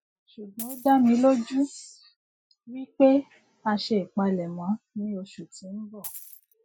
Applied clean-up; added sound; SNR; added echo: classical method Wiener filter.